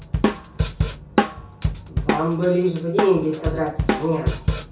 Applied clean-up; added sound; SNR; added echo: none; Drum kit; 0 dB; reverberation time 0.6 s.